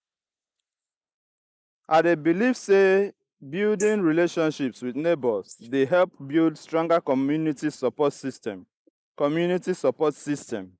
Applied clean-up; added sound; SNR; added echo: neural mask model Resemble Enhance denoiser.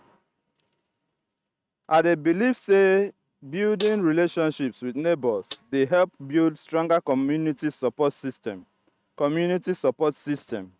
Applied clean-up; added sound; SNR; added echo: neural mask model RNNoise.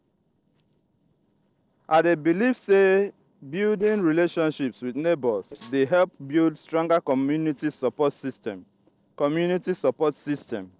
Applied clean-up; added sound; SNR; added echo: neural separator model SepFormer DNS4.